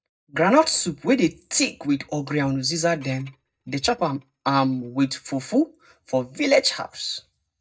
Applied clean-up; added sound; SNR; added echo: neural mask model DeepFilterNet 3.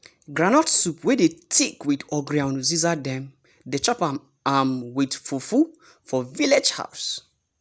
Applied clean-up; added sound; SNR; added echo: none; none; none; none.